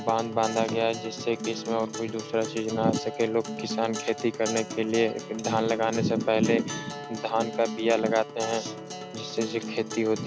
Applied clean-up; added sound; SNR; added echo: none; Acoustic guitar; 9 dB; none.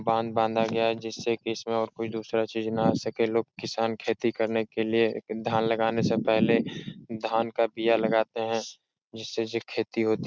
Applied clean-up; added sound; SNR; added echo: none; none; none; none.